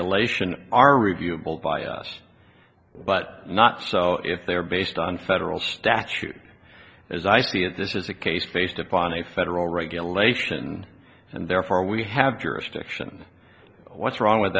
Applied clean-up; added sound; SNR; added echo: none; none; none; none.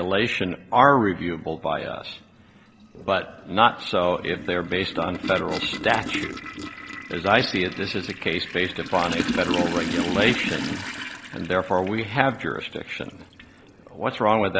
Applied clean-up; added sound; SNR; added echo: none; Toilet flush; 9 dB; none.